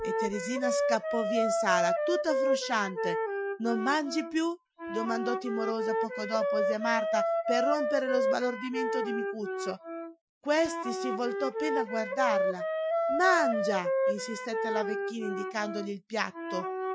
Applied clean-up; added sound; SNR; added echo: classical method Wiener filter.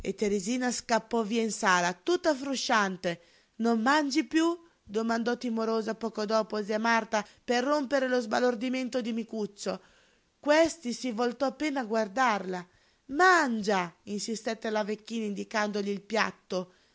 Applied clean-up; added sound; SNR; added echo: none; none; none; none.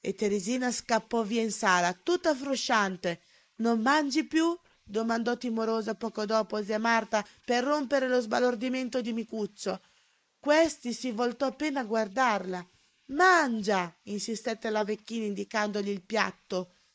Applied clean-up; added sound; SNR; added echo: neural mask model Resemble Enhance denoiser.